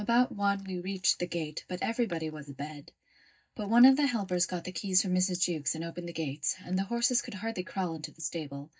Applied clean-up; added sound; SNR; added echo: neural mask model DeepFilterNet 3.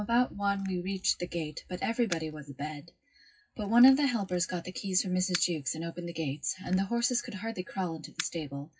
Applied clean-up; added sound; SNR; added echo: classical method WPE with log-MMSE.